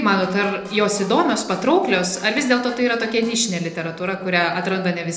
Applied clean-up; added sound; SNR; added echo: neural separator model SepFormer DNS4.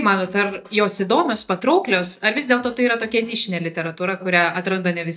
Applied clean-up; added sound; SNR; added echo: neural mask model DeepFilterNet 3.